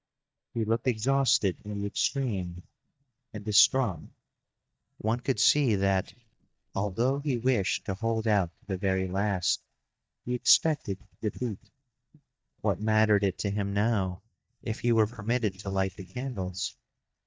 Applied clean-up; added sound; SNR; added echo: neural mask model DeepFilterNet 3.